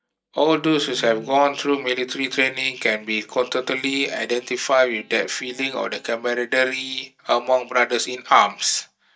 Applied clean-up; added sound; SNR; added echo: neural mask model DeepFilterNet 3.